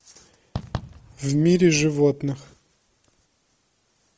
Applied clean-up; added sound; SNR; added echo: none; Fireworks; 13 dB; none.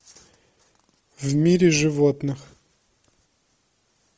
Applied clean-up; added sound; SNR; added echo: none; none; none; none.